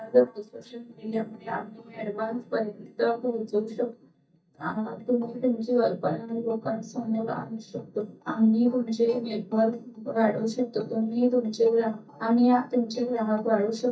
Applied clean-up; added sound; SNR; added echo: neural mask model DeepFilterNet 3.